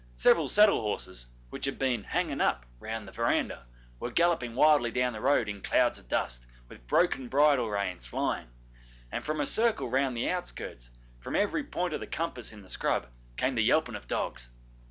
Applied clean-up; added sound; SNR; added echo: none; none; none; none.